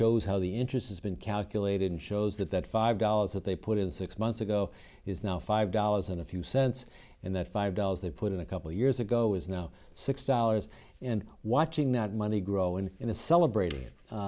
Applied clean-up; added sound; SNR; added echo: none; none; none; none.